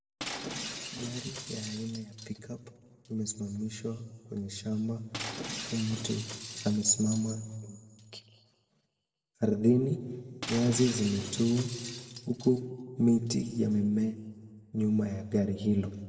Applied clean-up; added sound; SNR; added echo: none; Shatter; 11 dB; reverberation time 1.4 s.